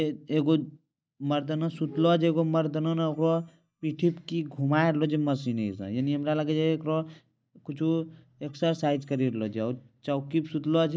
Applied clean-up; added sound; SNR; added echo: neural mask model DeepFilterNet 3.